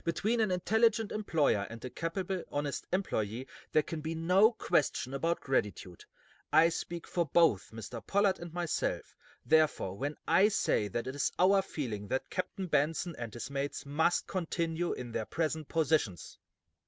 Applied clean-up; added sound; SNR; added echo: none; none; none; none.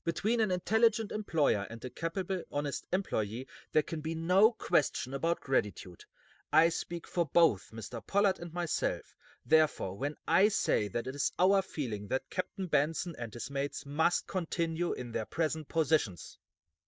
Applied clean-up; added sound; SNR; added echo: neural mask model DeepFilterNet 3.